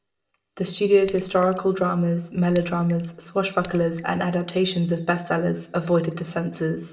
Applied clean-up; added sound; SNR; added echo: none; Raindrop / Splash, splatter; 16 dB; reverberation time 0.5 s.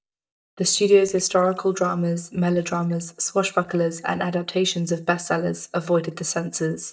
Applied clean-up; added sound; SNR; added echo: neural mask model DeepFilterNet 3.